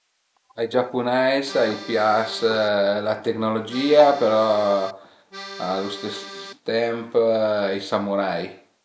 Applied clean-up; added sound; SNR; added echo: none; Accordion + Bowed string instrument; 14 dB; none.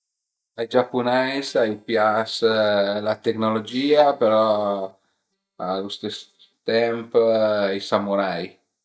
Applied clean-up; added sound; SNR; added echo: neural mask model DeepFilterNet 3.